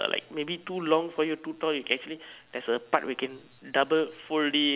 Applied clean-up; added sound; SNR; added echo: none; none; none; none.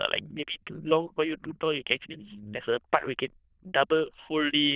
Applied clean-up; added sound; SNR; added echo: neural diffusion model UNIVERSE++.